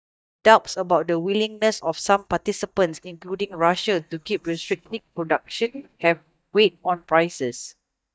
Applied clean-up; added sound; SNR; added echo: neural mask model DeepFilterNet 3.